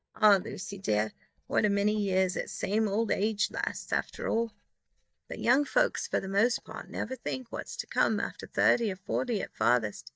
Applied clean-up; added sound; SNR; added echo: neural mask model DeepFilterNet 3.